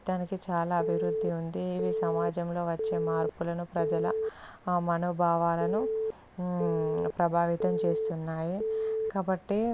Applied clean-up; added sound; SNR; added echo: none; Telephone; 1 dB; none.